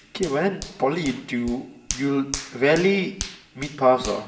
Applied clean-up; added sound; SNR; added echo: none; Hands; 13 dB; reverberation time 0.8 s.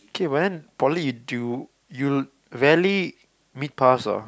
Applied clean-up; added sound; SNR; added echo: none; none; none; none.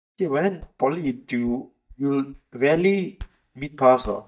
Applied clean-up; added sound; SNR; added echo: neural mask model DeepFilterNet 3.